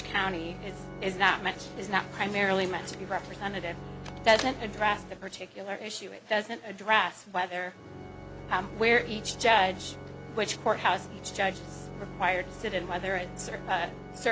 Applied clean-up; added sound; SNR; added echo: none; Organ; 12 dB; none.